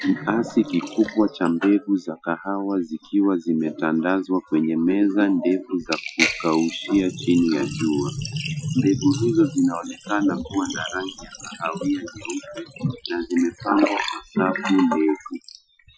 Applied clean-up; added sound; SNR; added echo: classical method Wiener filter.